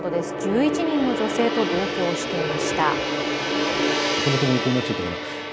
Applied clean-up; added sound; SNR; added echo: none; Gong; -1 dB; none.